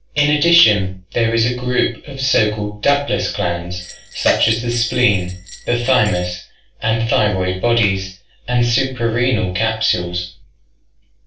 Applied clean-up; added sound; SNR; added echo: neural separator model SepFormer DNS4.